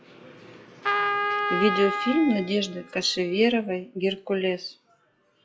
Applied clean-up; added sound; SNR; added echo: classical method log-MMSE.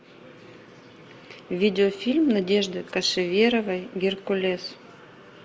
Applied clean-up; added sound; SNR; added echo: none; none; none; none.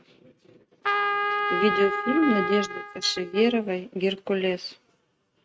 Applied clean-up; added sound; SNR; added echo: neural mask model RNNoise.